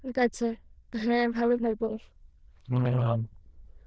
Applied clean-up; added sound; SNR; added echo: neural diffusion model UNIVERSE++.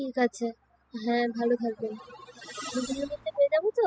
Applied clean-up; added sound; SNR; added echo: classical method spectral subtraction.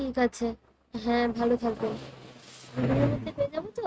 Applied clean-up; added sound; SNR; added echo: neural mask model RNNoise.